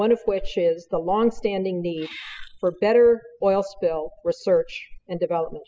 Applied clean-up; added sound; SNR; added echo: classical method spectral subtraction.